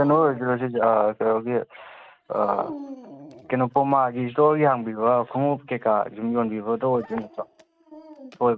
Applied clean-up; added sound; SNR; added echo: neural mask model RNNoise.